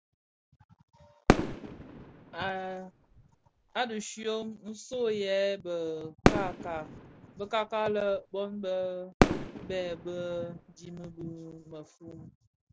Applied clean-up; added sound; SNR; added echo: none; Fireworks; -3 dB; none.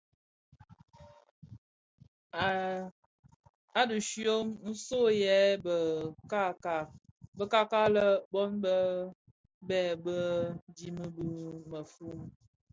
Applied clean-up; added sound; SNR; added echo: none; none; none; none.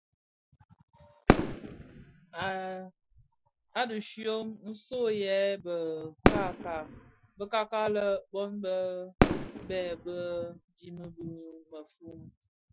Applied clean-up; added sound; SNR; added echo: classical method Wiener filter.